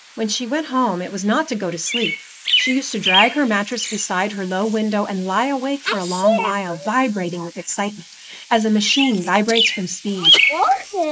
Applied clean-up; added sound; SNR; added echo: neural mask model Resemble Enhance denoiser.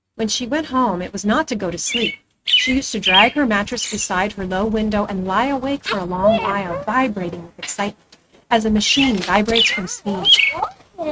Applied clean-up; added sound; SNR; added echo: neural mask model RNNoise.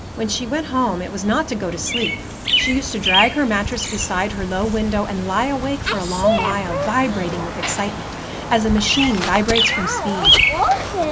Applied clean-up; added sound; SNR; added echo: none; Bird vocalization, bird call, bird song; 0 dB; none.